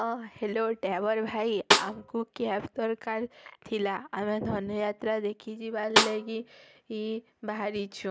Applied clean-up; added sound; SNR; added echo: none; Snare drum; -3 dB; none.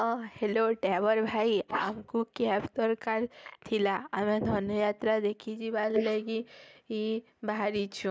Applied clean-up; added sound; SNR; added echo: neural mask model Resemble Enhance denoiser.